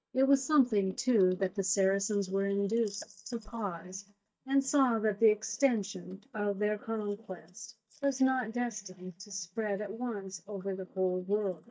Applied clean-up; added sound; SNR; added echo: neural mask model DeepFilterNet 3.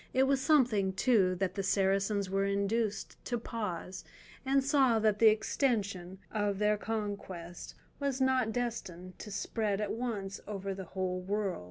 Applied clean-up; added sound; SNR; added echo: none; none; none; none.